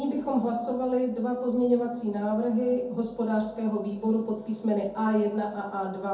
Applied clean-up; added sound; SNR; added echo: none; none; none; reverberation time 0.5 s.